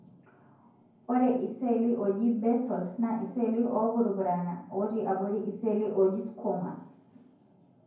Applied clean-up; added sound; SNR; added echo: none; none; none; reverberation time 0.9 s.